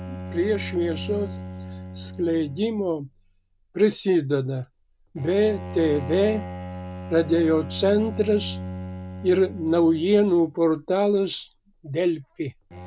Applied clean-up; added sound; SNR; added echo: none; Bowed string instrument; 12 dB; none.